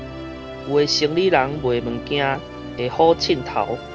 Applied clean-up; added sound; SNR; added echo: none; Musical instrument; 12 dB; none.